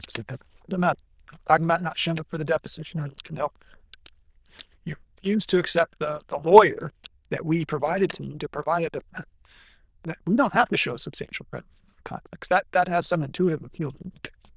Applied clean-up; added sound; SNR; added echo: neural diffusion model UNIVERSE++.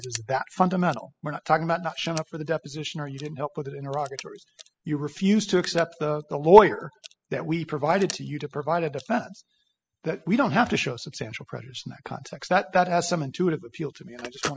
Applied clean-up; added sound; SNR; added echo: classical method spectral subtraction.